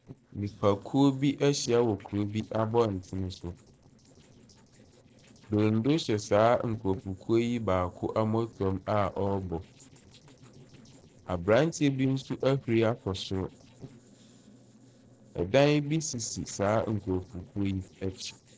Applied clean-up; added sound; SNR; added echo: neural separator model SepFormer DNS4.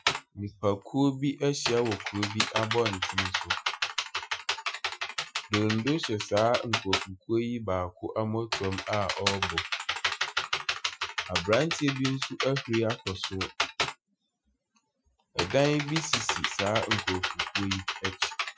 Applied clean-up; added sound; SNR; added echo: classical method Wiener filter.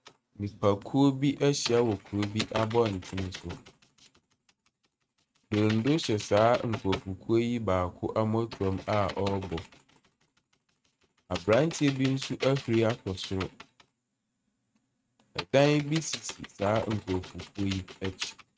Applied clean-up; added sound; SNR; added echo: neural mask model RNNoise.